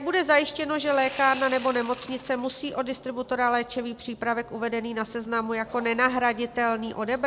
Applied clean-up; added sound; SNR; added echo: none; Sawing; 13 dB; none.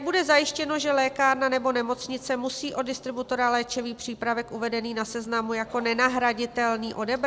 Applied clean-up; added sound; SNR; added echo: none; none; none; none.